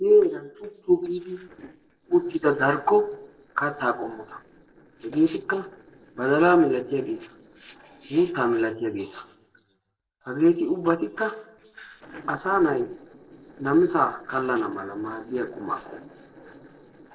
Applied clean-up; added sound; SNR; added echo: neural separator model SepFormer DNS4.